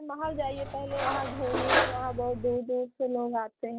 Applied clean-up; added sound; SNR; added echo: none; Cutlery, silverware; 0 dB; none.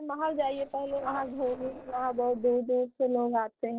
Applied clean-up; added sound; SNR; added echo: neural separator model SepFormer DNS4.